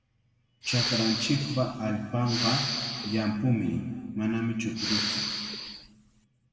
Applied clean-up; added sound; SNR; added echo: none; Respiratory sounds; 3 dB; reverberation time 1.9 s.